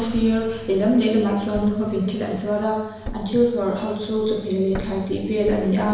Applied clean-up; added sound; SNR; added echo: none; Thump, thud; 17 dB; reverberation time 1.0 s.